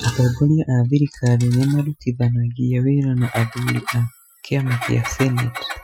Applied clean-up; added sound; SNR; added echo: classical method Wiener filter.